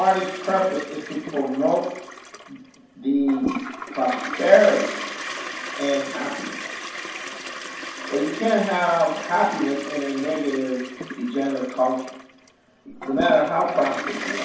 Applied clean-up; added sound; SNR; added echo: none; Toilet flush; 9 dB; reverberation time 0.9 s.